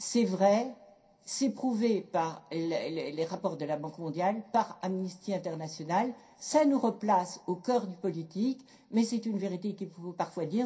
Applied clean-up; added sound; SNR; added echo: none; none; none; reverberation time 0.3 s.